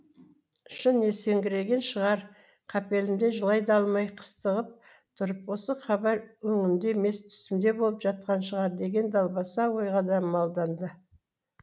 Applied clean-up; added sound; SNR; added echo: none; none; none; none.